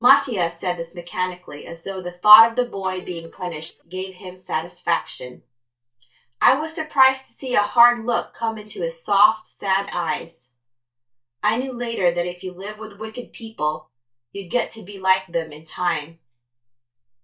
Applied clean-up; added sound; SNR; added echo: neural mask model DeepFilterNet 3.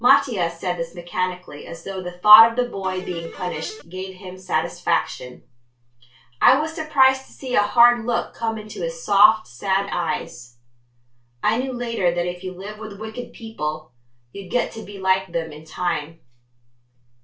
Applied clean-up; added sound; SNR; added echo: none; Electric guitar; 15 dB; reverberation time 0.3 s.